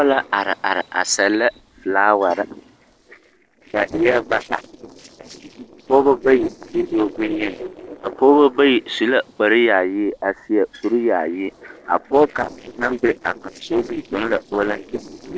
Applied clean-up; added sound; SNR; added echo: neural separator model SepFormer DNS4.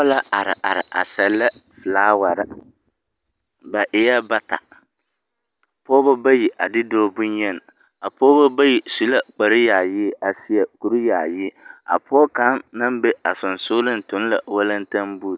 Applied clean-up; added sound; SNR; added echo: none; none; none; none.